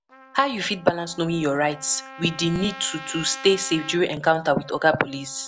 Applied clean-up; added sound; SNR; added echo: none; Trumpet; 17 dB; none.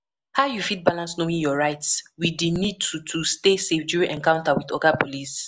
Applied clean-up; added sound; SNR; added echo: none; none; none; none.